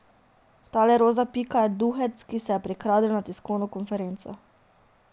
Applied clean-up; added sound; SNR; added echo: none; none; none; none.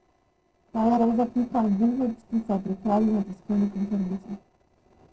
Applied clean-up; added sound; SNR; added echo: neural separator model SepFormer DNS4.